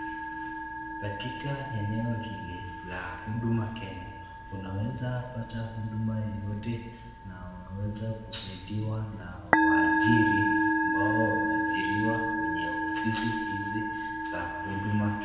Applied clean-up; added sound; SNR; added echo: none; Musical instrument; -3 dB; reverberation time 1.1 s.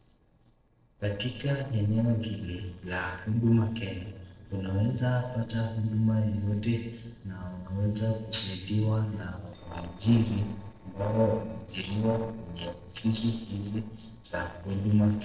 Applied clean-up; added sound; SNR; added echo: neural separator model SepFormer DNS4.